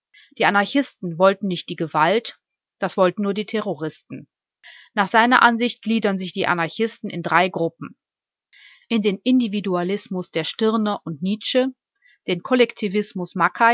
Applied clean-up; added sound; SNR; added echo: none; none; none; none.